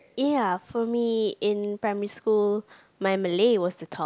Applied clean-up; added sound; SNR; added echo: none; none; none; none.